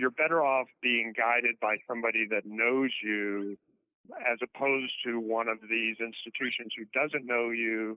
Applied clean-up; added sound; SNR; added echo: neural mask model Resemble Enhance denoiser.